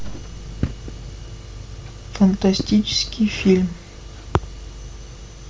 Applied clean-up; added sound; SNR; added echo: none; none; none; none.